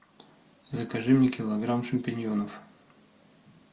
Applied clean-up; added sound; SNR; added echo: none; none; none; none.